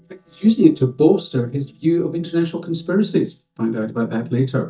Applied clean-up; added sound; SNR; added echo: neural mask model DeepFilterNet 3.